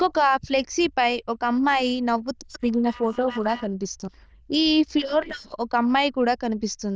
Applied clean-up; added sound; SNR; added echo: neural diffusion model UNIVERSE++.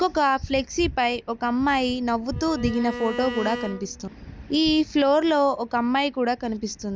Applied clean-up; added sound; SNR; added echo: none; Bowed string instrument; 12 dB; none.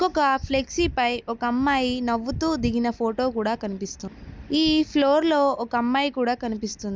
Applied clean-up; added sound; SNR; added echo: none; none; none; none.